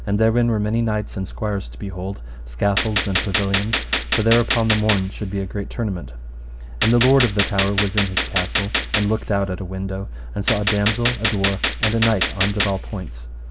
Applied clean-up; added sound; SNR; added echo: none; Gunshot, gunfire; 2 dB; none.